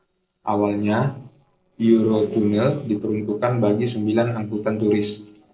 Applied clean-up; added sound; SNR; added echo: neural separator model SepFormer DNS4.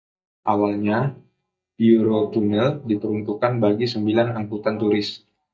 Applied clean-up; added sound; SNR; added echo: neural mask model DeepFilterNet 3.